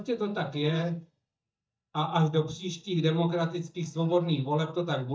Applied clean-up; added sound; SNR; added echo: neural mask model DeepFilterNet 3.